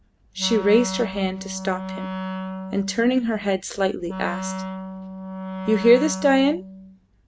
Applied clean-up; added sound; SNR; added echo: none; Wind instrument, woodwind instrument; 9 dB; none.